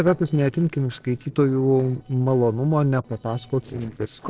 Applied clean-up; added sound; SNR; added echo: neural separator model SepFormer DNS4.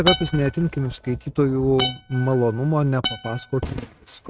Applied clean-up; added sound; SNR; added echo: neural mask model RNNoise.